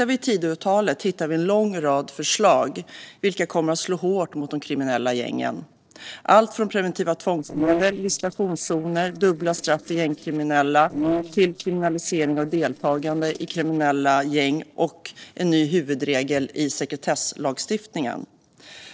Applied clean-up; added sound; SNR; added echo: neural separator model SepFormer DNS4.